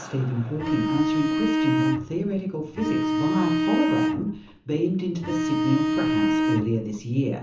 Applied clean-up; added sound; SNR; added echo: none; Bowed string instrument; -2 dB; reverberation time 0.7 s.